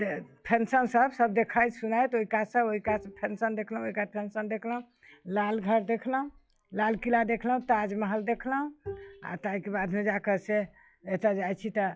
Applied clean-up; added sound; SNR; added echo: classical method log-MMSE.